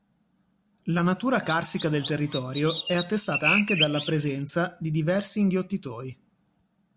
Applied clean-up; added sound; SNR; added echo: none; Chirp, tweet; 3 dB; none.